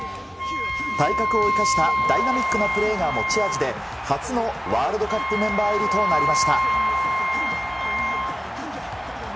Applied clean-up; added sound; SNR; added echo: none; Wind instrument, woodwind instrument; 0 dB; none.